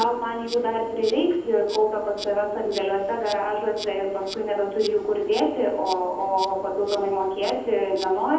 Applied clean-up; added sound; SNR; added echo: none; Insect; 16 dB; reverberation time 1.0 s.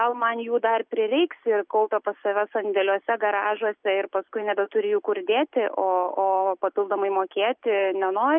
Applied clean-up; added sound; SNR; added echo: none; none; none; none.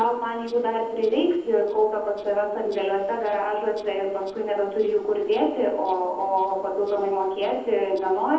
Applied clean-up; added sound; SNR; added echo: neural separator model SepFormer DNS4.